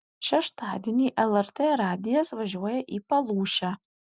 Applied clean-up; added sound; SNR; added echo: none; none; none; none.